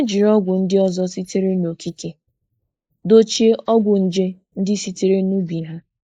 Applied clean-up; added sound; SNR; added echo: neural mask model Resemble Enhance denoiser.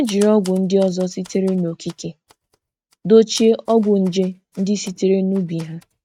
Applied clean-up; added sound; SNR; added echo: neural mask model RNNoise.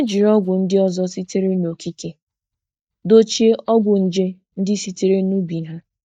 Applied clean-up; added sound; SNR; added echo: neural mask model DeepFilterNet 3.